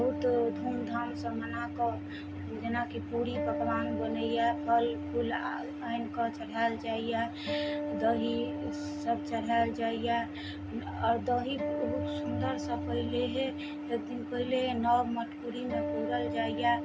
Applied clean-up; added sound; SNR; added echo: none; Acoustic guitar; 5 dB; reverberation time 0.3 s.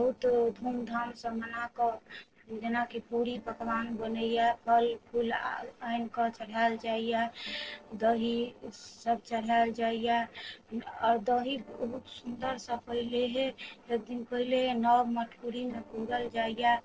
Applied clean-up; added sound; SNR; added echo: neural separator model SepFormer DNS4.